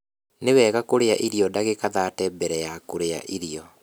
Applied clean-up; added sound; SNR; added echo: none; none; none; none.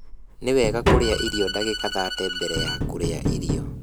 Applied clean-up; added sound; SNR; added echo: none; Tap + Bowed string instrument; -1 dB; none.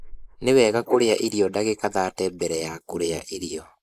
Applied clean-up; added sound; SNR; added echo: neural mask model Resemble Enhance denoiser.